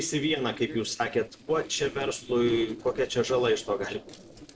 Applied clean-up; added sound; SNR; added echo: neural separator model SepFormer DNS4.